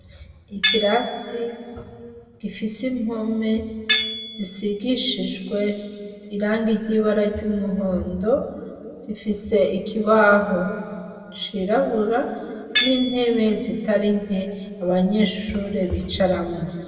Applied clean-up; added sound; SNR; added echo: none; Tools; 5 dB; reverberation time 2.1 s.